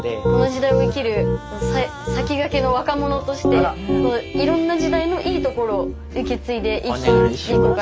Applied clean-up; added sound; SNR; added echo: none; Piano; 0 dB; none.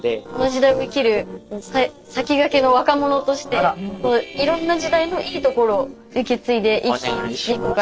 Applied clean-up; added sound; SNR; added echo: neural separator model SepFormer DNS4.